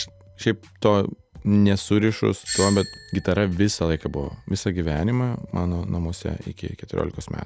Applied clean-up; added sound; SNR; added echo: none; Doorbell; 11 dB; none.